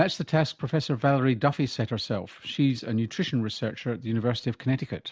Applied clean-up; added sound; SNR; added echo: none; none; none; none.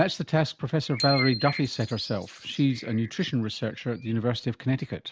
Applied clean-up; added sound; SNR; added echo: none; Bicycle bell + Bird; 10 dB; none.